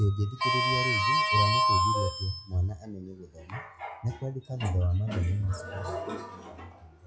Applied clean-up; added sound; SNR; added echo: classical method log-MMSE.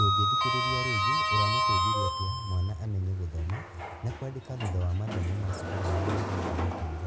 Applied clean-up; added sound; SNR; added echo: none; Sliding door; -1 dB; none.